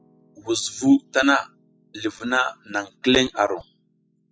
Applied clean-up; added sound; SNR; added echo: classical method spectral subtraction.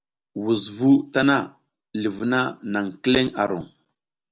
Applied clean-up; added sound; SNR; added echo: none; none; none; none.